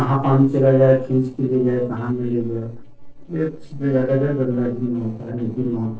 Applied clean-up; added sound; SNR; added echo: neural separator model SepFormer DNS4.